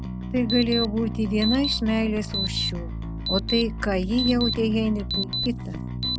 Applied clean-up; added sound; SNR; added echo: none; Alarm + Bass guitar; 3 dB; none.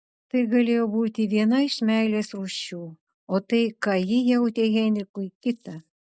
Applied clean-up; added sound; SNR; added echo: none; none; none; none.